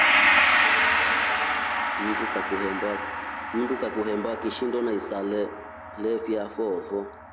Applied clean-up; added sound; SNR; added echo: none; Gong; -4 dB; none.